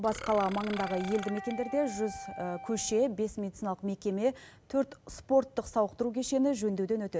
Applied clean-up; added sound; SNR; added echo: none; Wind instrument, woodwind instrument + Burping, eructation; 12 dB; none.